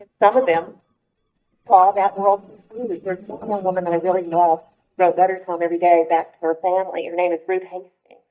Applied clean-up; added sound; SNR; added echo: neural mask model DeepFilterNet 3.